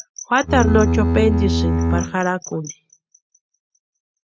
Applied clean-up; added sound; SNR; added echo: neural mask model RNNoise.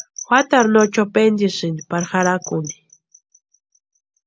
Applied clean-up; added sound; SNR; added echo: none; none; none; none.